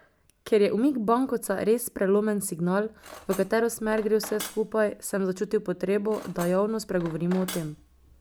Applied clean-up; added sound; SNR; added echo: none; Cutlery, silverware; 17 dB; none.